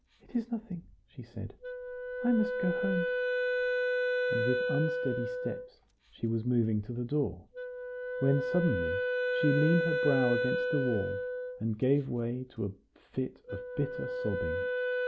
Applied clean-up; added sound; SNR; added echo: none; Wind instrument, woodwind instrument; 1 dB; none.